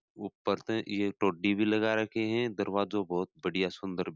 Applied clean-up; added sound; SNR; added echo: none; none; none; none.